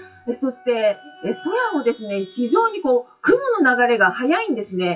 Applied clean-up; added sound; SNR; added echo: classical method WPE with log-MMSE.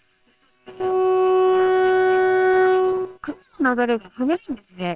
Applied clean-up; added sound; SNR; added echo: neural separator model SepFormer WHAMR!.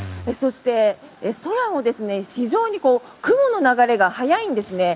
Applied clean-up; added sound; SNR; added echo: none; none; none; none.